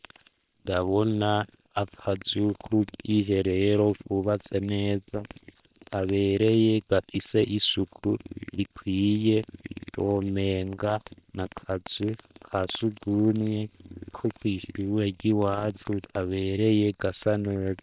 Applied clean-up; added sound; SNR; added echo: neural separator model SepFormer WHAM!.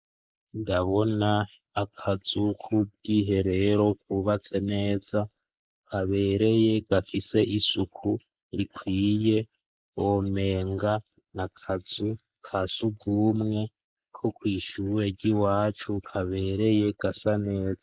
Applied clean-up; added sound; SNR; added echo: neural mask model Resemble Enhance denoiser.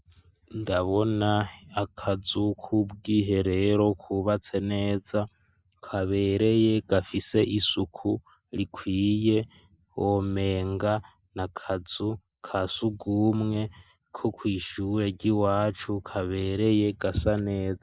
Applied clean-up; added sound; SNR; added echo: none; none; none; none.